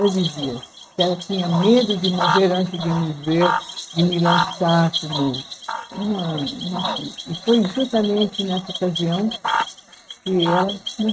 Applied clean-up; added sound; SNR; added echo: neural mask model RNNoise.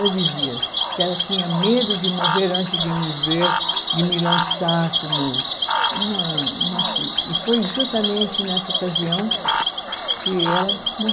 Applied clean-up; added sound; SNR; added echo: none; Cricket / Frog; -2 dB; none.